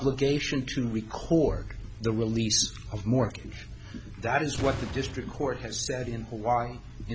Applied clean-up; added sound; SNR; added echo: none; Boom; 10 dB; none.